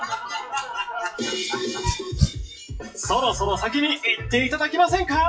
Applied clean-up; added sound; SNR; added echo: classical method WPE with log-MMSE.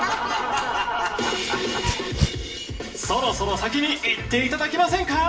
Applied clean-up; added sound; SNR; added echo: none; Dog; 10 dB; reverberation time 0.6 s.